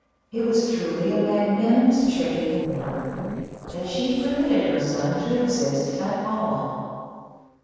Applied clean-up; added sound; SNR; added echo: neural separator model SepFormer DNS4.